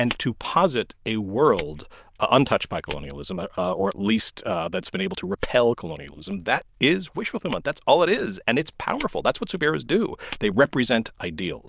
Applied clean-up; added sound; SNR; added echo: neural diffusion model UNIVERSE++.